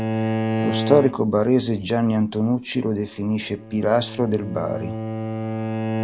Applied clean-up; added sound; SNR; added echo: none; Bowed string instrument; 5 dB; none.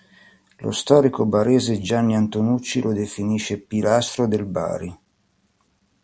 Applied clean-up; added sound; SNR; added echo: none; none; none; none.